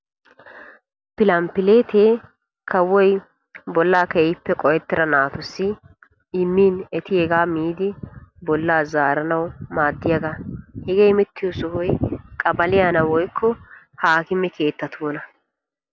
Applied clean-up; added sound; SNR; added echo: none; none; none; none.